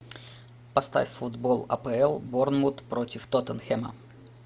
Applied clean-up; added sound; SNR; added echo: none; none; none; none.